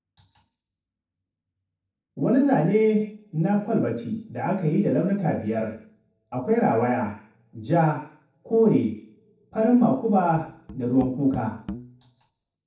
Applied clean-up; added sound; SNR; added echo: neural separator model SepFormer DNS4.